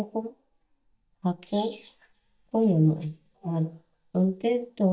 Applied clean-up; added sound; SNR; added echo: neural mask model DeepFilterNet 3.